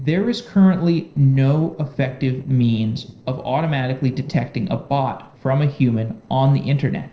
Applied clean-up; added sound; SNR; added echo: neural separator model SepFormer DNS4.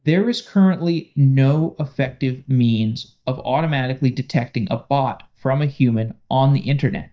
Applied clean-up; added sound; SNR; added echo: neural mask model DeepFilterNet 3.